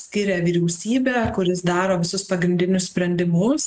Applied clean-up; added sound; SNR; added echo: none; none; none; none.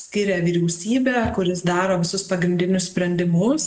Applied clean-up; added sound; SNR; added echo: none; none; none; reverberation time 1.3 s.